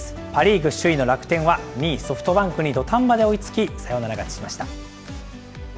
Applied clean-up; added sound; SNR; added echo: none; none; none; none.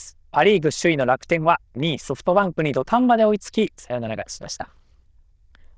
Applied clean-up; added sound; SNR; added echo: neural diffusion model UNIVERSE++.